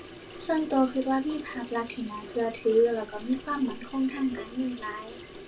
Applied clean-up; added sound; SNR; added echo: none; Sink (filling or washing) / Water tap, faucet; 14 dB; reverberation time 0.2 s.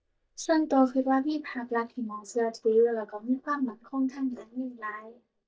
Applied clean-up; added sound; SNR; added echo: neural mask model DeepFilterNet 3.